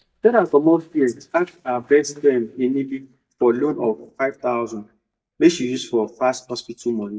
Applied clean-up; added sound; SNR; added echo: neural mask model DeepFilterNet 3.